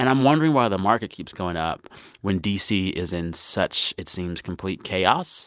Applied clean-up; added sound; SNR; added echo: none; none; none; none.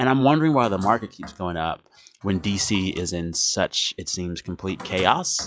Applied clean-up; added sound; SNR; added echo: classical method log-MMSE.